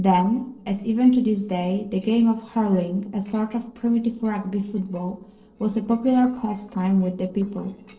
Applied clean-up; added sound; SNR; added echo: neural separator model SepFormer DNS4.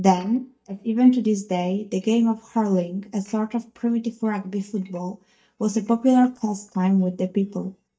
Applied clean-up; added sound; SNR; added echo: neural mask model DeepFilterNet 3.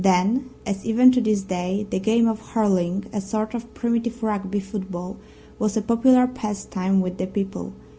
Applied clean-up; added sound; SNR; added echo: none; none; none; none.